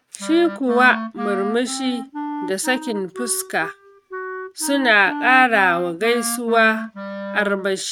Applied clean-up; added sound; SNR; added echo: neural mask model RNNoise.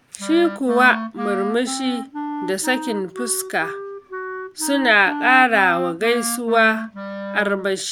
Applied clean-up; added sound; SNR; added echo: none; Wind instrument, woodwind instrument; 9 dB; none.